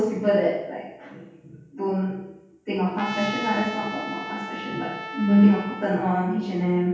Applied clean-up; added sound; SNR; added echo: none; Trumpet; 10 dB; reverberation time 0.8 s.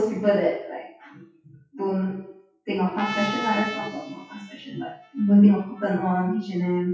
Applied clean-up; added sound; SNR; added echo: classical method WPE with log-MMSE.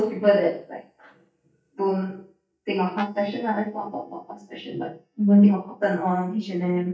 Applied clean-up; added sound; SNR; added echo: neural mask model DeepFilterNet 3.